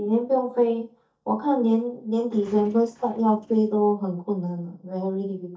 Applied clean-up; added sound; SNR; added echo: neural mask model DeepFilterNet 3.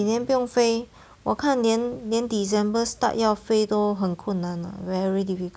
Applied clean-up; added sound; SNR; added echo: none; none; none; none.